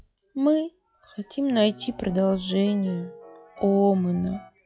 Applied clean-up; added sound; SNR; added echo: classical method log-MMSE.